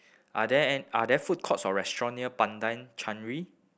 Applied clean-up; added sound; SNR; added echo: none; none; none; none.